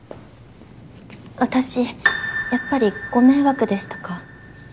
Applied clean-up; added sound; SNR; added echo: none; none; none; none.